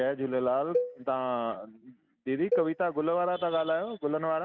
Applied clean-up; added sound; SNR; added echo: none; Cowbell; 7 dB; none.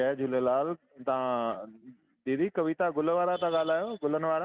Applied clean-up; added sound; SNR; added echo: none; none; none; none.